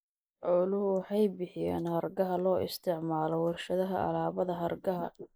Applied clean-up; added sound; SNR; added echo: neural mask model Resemble Enhance denoiser.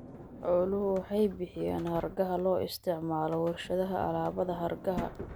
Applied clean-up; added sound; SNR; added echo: none; Sliding door; 15 dB; none.